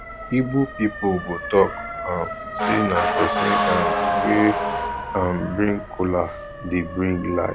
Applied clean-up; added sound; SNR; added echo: none; Motor vehicle (road) / Siren; 3 dB; none.